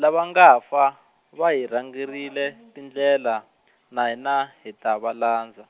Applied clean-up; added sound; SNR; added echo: none; none; none; none.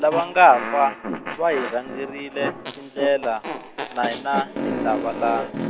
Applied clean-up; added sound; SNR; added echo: none; Fart; 7 dB; none.